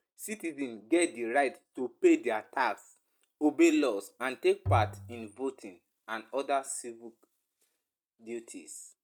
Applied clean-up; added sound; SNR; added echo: neural mask model RNNoise.